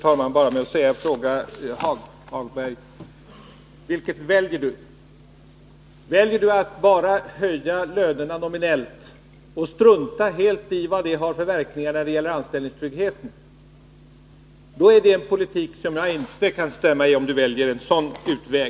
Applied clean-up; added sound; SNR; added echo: none; none; none; none.